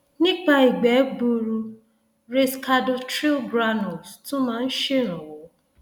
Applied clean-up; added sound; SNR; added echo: none; none; none; none.